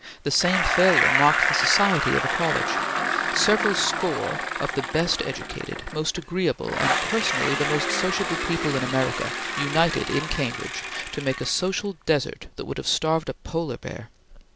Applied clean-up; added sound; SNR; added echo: none; Bicycle; 1 dB; none.